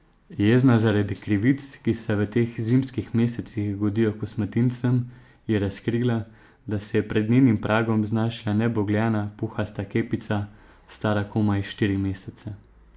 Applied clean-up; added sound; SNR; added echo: none; none; none; none.